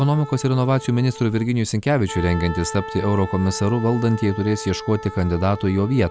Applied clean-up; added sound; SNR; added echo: none; Wind instrument, woodwind instrument; 14 dB; none.